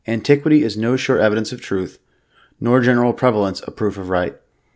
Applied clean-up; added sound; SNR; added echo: none; none; none; none.